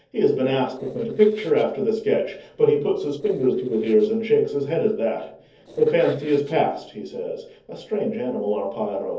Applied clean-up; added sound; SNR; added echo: neural separator model SepFormer DNS4.